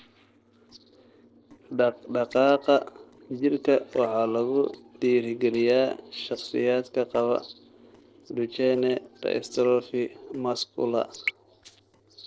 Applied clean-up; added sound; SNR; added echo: neural separator model SepFormer DNS4.